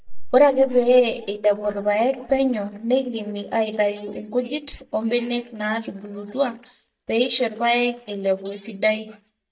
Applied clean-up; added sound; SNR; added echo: neural mask model DeepFilterNet 3.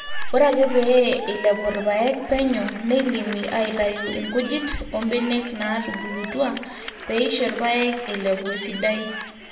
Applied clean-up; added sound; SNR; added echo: none; Cheering / Clapping; 12 dB; reverberation time 0.9 s.